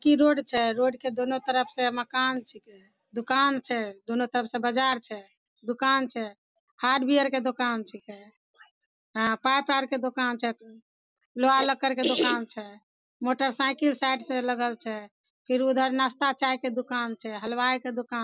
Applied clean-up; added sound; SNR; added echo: none; none; none; none.